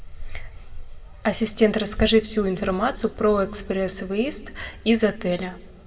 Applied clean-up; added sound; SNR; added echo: none; none; none; reverberation time 0.8 s.